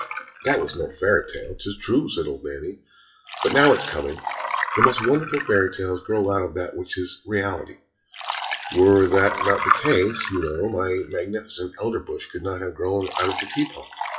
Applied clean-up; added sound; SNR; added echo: classical method WPE with log-MMSE.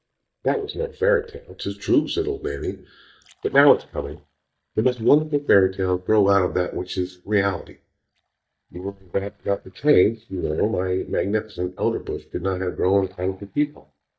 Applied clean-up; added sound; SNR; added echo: neural mask model DeepFilterNet 3.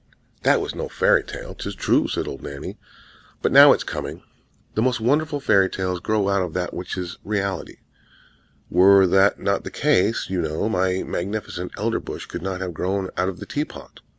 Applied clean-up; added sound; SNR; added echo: none; none; none; none.